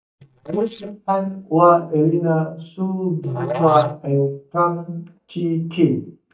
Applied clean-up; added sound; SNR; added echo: neural mask model DeepFilterNet 3.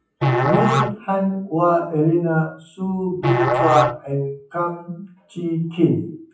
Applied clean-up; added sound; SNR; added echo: classical method WPE with log-MMSE.